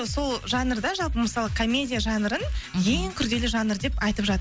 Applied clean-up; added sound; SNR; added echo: none; none; none; none.